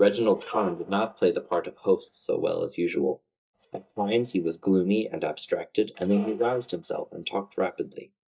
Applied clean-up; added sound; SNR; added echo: neural mask model DeepFilterNet 3.